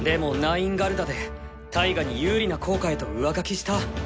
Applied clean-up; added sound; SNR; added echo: none; none; none; none.